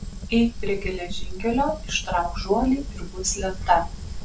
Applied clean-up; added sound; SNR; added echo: none; Fire; 6 dB; none.